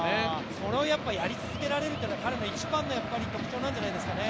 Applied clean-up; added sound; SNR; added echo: none; none; none; none.